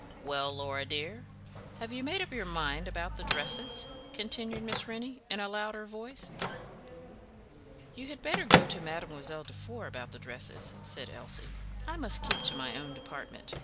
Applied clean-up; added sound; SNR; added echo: none; Microwave oven / Bell; -2 dB; none.